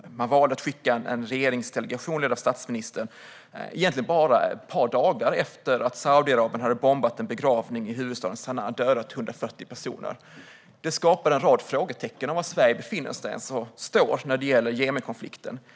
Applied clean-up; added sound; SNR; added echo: none; none; none; none.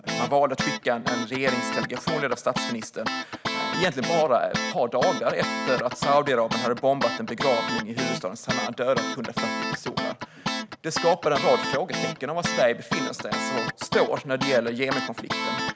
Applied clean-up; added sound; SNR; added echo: none; Guitar; 4 dB; none.